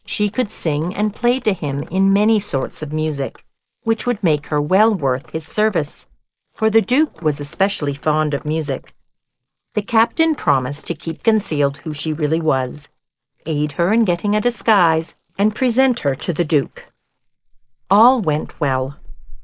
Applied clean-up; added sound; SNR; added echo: neural mask model Resemble Enhance denoiser.